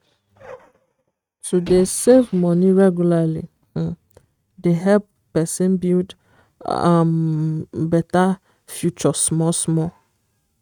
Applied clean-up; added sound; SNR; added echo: neural mask model RNNoise.